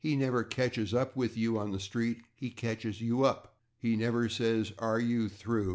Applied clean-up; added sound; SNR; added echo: none; none; none; none.